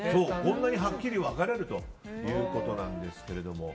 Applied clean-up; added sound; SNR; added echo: none; none; none; none.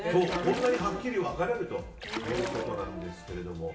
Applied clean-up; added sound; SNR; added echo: none; Splash, splatter; 10 dB; reverberation time 0.7 s.